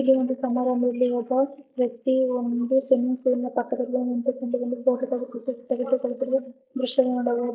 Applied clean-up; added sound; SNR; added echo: neural mask model Resemble Enhance denoiser.